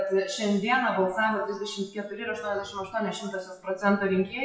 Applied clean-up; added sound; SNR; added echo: classical method WPE with log-MMSE.